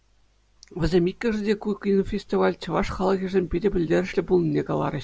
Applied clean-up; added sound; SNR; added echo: none; none; none; none.